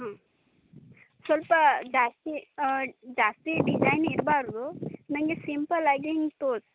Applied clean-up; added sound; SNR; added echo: none; none; none; none.